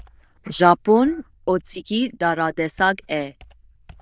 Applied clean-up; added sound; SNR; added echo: neural diffusion model UNIVERSE++.